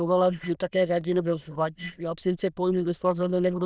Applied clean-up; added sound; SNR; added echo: neural diffusion model UNIVERSE++.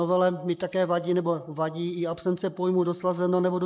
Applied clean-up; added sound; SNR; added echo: neural mask model Resemble Enhance denoiser.